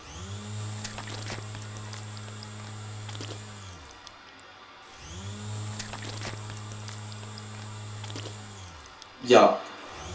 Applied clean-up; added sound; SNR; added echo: none; Engine / Drill; 8 dB; reverberation time 0.2 s.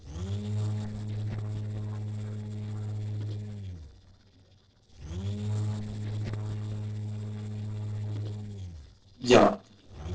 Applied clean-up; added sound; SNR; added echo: neural separator model SepFormer DNS4.